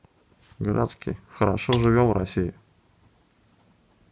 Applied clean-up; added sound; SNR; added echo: none; Shatter; 17 dB; none.